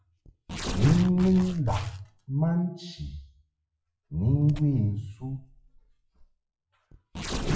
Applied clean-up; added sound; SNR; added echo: classical method WPE with log-MMSE.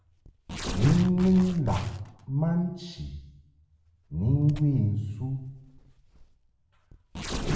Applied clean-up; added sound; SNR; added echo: none; Tearing; 9 dB; reverberation time 0.8 s.